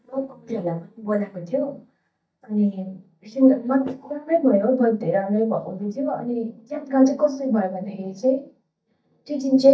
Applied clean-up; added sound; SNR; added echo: neural mask model DeepFilterNet 3.